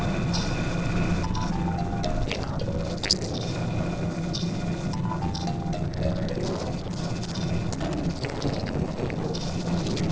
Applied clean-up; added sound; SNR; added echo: neural separator model SepFormer DNS4.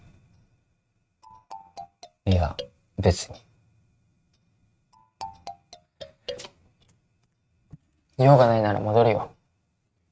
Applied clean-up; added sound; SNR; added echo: neural mask model RNNoise.